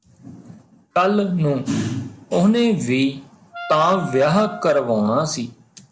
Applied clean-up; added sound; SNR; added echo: none; Wind instrument, woodwind instrument; 14 dB; none.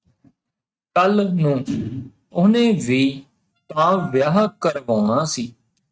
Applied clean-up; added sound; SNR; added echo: neural mask model RNNoise.